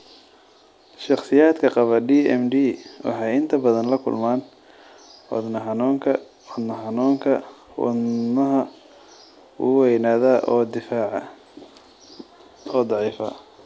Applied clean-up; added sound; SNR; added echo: none; none; none; none.